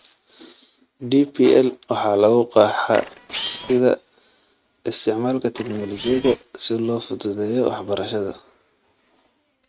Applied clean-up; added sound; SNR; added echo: neural mask model RNNoise.